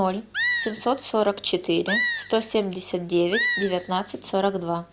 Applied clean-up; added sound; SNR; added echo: none; Animal; 5 dB; none.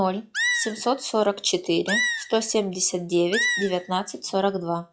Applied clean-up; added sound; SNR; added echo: classical method log-MMSE.